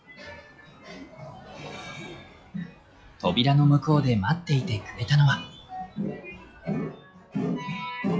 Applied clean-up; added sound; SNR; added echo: classical method log-MMSE.